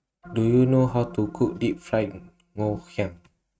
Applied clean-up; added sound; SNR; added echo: neural mask model RNNoise.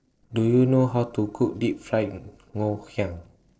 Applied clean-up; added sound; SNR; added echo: neural separator model SepFormer DNS4.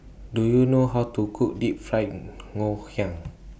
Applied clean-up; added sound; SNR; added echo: none; none; none; none.